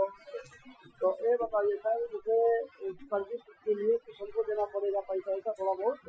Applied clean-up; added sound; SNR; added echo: classical method Wiener filter.